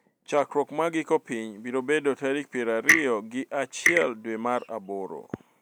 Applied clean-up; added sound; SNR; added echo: none; Clock; -1 dB; none.